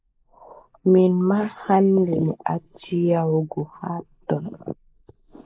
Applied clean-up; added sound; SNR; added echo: neural mask model Resemble Enhance denoiser.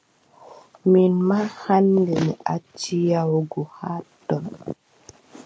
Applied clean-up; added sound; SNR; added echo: none; none; none; none.